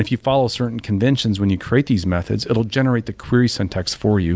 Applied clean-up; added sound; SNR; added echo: none; none; none; none.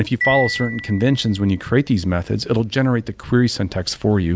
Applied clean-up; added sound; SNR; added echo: none; Marimba, xylophone; 12 dB; none.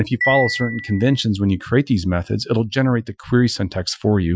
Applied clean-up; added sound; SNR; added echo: classical method Wiener filter.